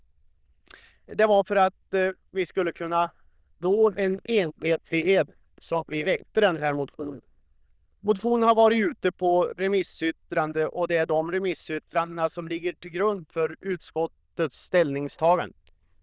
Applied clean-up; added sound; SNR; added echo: neural diffusion model UNIVERSE++.